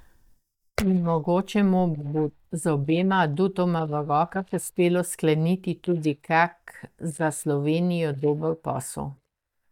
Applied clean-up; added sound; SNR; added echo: neural mask model DeepFilterNet 3.